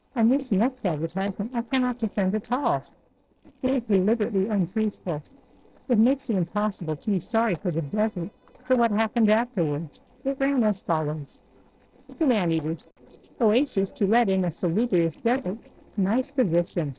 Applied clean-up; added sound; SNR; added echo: neural separator model SepFormer DNS4.